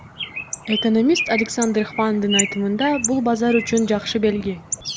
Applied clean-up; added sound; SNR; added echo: none; Bird; 8 dB; none.